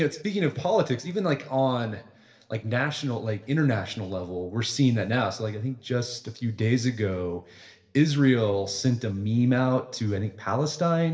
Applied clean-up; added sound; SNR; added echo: none; none; none; reverberation time 0.7 s.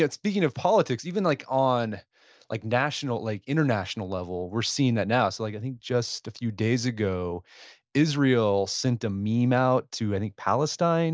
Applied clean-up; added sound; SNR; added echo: none; none; none; none.